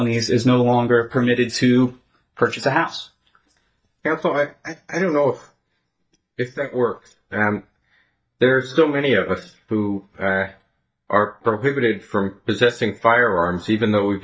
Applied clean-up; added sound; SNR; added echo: neural mask model DeepFilterNet 3.